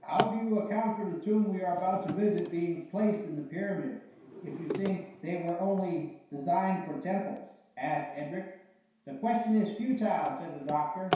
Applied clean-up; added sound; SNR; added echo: none; Drawer open or close; 11 dB; reverberation time 0.7 s.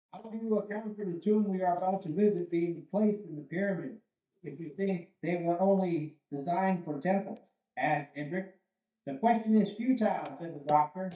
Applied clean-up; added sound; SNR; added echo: neural mask model DeepFilterNet 3.